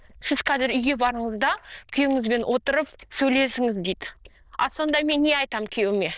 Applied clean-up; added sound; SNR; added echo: neural diffusion model UNIVERSE++.